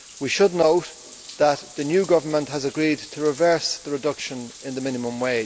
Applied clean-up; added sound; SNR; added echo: none; Bathtub (filling or washing); 20 dB; none.